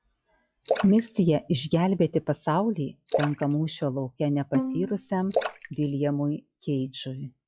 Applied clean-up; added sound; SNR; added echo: classical method log-MMSE.